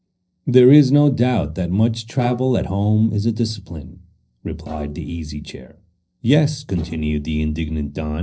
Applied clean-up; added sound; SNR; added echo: neural separator model SepFormer DNS4.